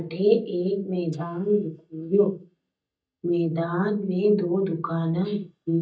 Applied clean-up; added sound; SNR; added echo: neural mask model DeepFilterNet 3.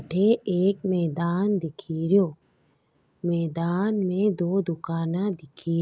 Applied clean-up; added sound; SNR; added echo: none; none; none; none.